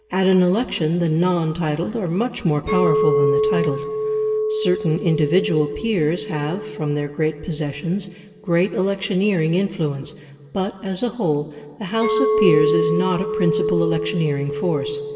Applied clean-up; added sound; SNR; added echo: none; Chink, clink; 3 dB; reverberation time 1.6 s.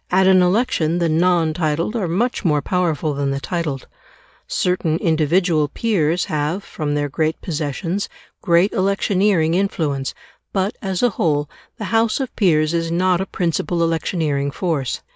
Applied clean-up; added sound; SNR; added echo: none; none; none; none.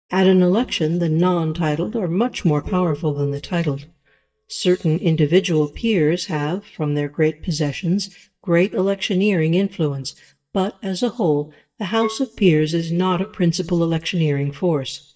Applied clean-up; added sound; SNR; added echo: neural mask model DeepFilterNet 3.